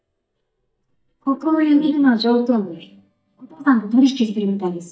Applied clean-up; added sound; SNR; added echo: neural mask model DeepFilterNet 3.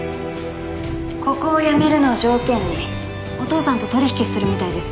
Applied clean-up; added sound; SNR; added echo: none; none; none; none.